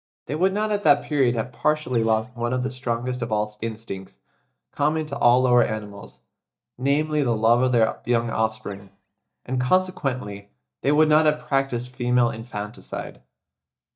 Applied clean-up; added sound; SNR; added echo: neural mask model DeepFilterNet 3.